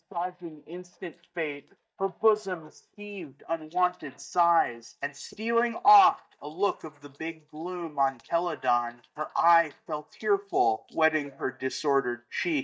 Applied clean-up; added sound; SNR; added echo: neural mask model DeepFilterNet 3.